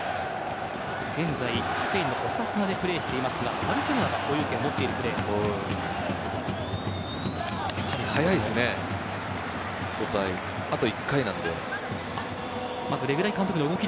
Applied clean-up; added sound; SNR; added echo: none; none; none; none.